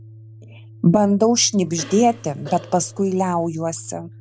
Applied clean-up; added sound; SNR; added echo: none; Cough + Organ; 19 dB; none.